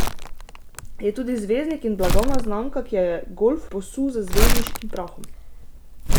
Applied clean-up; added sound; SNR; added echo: none; Crumpling, crinkling; -4 dB; none.